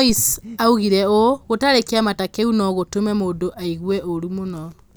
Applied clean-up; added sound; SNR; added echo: none; Breathing; 17 dB; none.